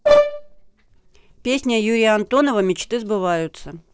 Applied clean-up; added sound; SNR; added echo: neural separator model SepFormer DNS4.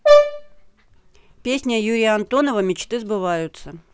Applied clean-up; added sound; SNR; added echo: none; Brass instrument; -5 dB; none.